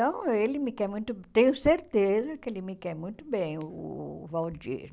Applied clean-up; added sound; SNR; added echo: none; none; none; none.